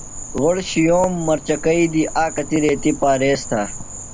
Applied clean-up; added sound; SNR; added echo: none; Insect; 12 dB; none.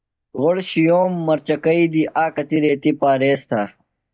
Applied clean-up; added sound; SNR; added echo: neural mask model DeepFilterNet 3.